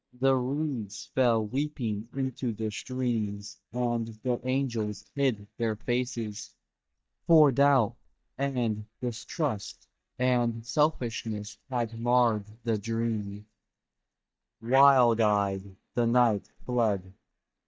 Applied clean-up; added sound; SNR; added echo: neural mask model DeepFilterNet 3.